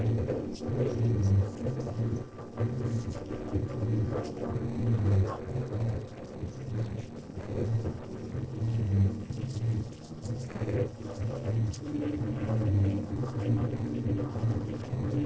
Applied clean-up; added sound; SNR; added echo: neural separator model SepFormer DNS4.